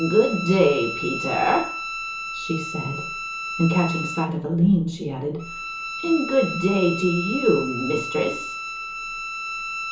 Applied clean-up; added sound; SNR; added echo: none; Bowed string instrument; 7 dB; reverberation time 0.7 s.